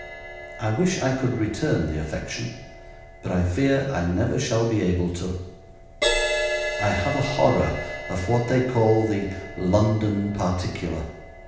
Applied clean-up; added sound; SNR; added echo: none; Crash cymbal; 8 dB; reverberation time 0.9 s.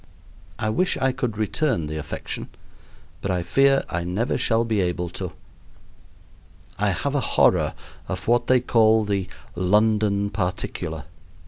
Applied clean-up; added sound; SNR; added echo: none; none; none; none.